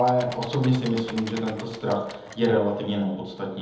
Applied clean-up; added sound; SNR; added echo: none; Engine / Mechanisms; 17 dB; reverberation time 1.0 s.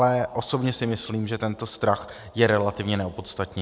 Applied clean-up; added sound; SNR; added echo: none; none; none; none.